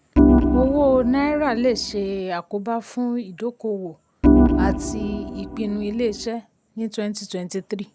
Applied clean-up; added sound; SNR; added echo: none; Organ; -5 dB; none.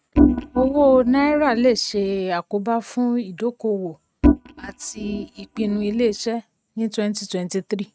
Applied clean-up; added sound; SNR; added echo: neural mask model RNNoise.